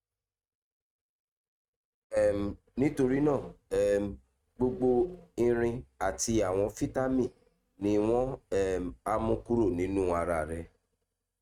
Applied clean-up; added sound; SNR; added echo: neural mask model RNNoise.